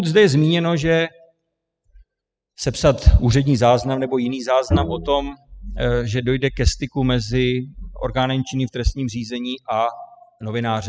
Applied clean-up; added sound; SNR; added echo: classical method spectral subtraction.